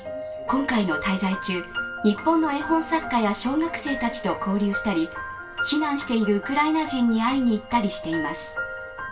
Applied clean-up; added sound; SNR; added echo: none; none; none; reverberation time 0.2 s.